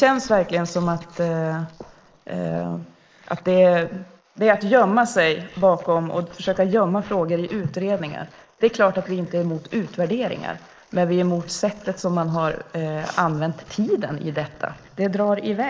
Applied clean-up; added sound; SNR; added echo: neural mask model Resemble Enhance denoiser.